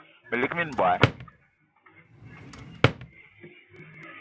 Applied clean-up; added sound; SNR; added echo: none; Drawer open or close; -2 dB; none.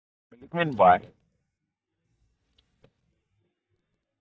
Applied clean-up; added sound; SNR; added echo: neural mask model DeepFilterNet 3.